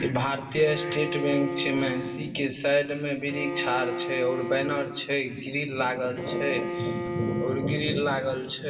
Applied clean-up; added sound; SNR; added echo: none; Bowed string instrument; 7 dB; reverberation time 1.8 s.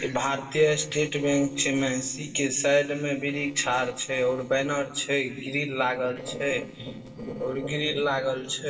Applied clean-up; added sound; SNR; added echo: neural separator model SepFormer DNS4.